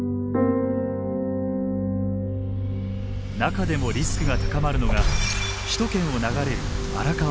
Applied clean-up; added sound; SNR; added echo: none; none; none; none.